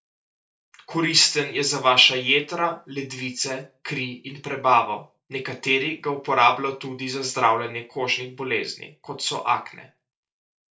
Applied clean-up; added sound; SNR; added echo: none; none; none; reverberation time 0.2 s.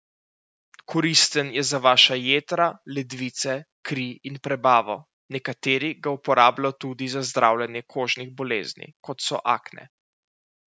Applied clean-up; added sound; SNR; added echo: none; none; none; none.